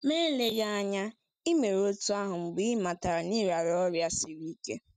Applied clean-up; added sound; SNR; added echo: neural mask model DeepFilterNet 3.